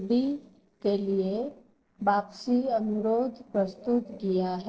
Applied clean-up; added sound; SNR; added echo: neural separator model SepFormer DNS4.